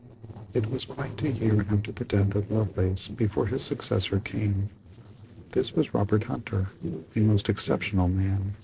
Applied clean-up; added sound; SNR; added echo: neural separator model SepFormer DNS4.